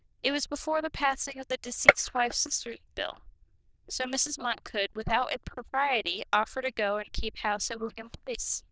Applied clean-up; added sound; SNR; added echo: neural diffusion model UNIVERSE++.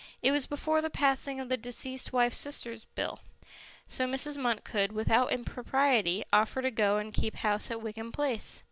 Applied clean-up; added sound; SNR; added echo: none; none; none; none.